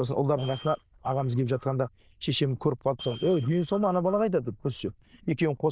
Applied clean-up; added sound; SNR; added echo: neural diffusion model UNIVERSE++.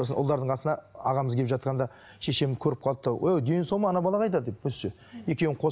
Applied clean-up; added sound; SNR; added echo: none; none; none; none.